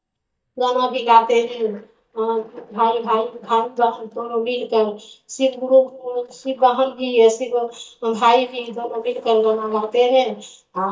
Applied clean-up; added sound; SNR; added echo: neural mask model DeepFilterNet 3.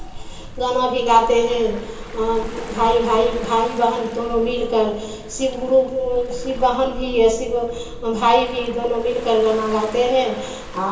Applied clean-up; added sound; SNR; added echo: none; Waves, surf; 12 dB; reverberation time 0.7 s.